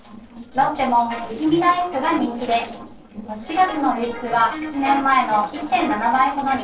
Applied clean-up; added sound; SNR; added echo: neural separator model SepFormer DNS4.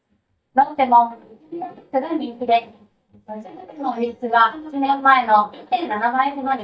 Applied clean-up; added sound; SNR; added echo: neural mask model DeepFilterNet 3.